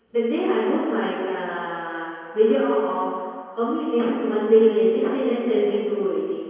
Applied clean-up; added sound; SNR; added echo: none; none; none; reverberation time 2.2 s.